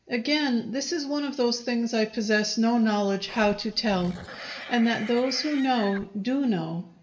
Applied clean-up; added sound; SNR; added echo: none; Livestock, farm animals, working animals; 15 dB; reverberation time 0.6 s.